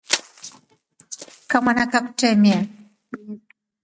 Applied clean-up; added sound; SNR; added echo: neural mask model RNNoise.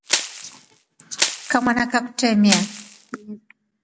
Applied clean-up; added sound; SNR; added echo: none; Crushing; 5 dB; none.